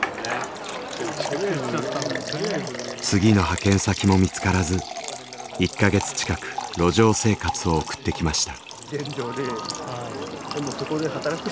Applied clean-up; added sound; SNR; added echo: none; Liquid; 11 dB; none.